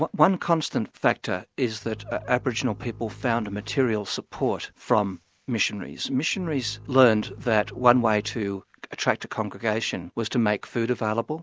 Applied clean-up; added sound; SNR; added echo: none; Bowed string instrument; 19 dB; none.